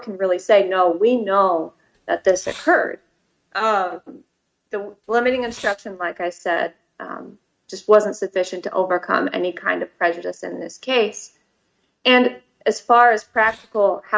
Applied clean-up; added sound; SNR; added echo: neural mask model RNNoise.